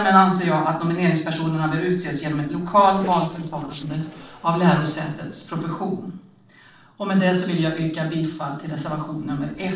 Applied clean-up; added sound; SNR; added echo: neural separator model SepFormer DNS4.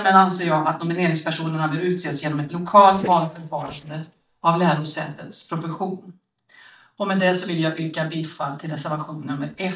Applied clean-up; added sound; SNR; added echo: neural mask model DeepFilterNet 3.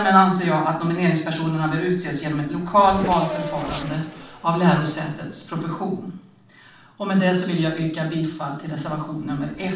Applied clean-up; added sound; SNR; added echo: none; Race car, auto racing / Accelerating, revving, vroom; 16 dB; reverberation time 0.5 s.